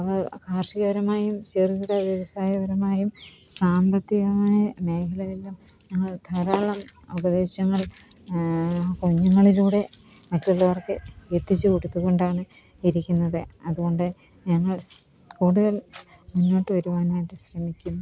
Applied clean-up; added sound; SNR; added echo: none; none; none; none.